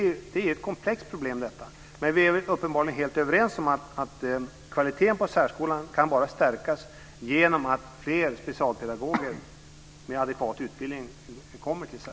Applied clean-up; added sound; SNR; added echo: none; none; none; none.